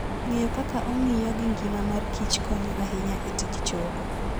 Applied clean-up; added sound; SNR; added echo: none; Mechanisms; 0 dB; none.